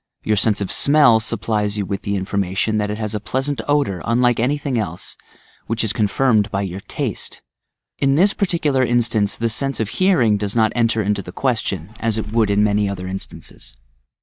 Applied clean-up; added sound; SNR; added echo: neural mask model DeepFilterNet 3.